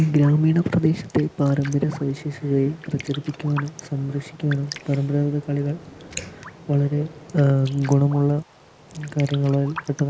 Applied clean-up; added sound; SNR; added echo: neural mask model Resemble Enhance denoiser.